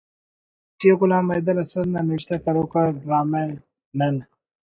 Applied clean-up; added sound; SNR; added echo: neural mask model DeepFilterNet 3.